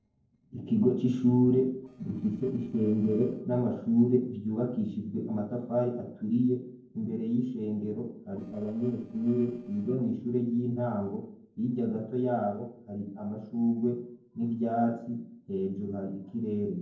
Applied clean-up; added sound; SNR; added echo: neural separator model SepFormer DNS4.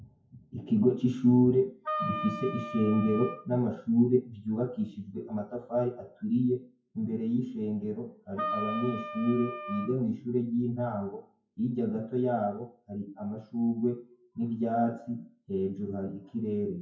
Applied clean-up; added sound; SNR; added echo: classical method WPE with log-MMSE.